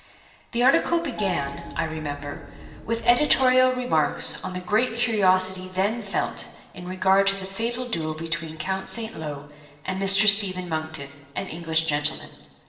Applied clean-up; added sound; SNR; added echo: none; Keyboard (musical); 13 dB; reverberation time 1.1 s.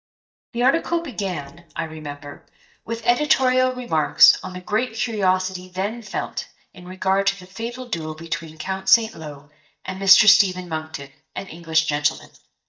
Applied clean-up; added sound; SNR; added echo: neural mask model DeepFilterNet 3.